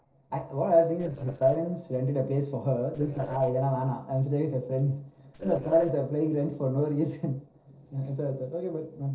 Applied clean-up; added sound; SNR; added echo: neural separator model SepFormer DNS4.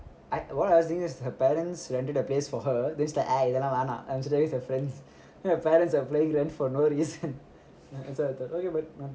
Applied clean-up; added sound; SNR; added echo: none; none; none; none.